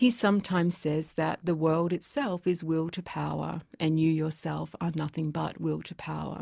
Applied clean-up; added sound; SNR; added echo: none; none; none; none.